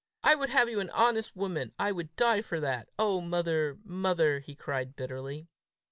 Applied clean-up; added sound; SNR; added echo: none; none; none; none.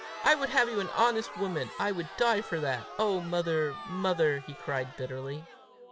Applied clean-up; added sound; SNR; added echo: none; Crowd; 13 dB; none.